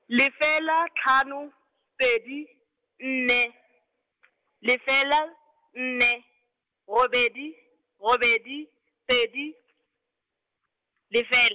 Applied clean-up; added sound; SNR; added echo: none; none; none; none.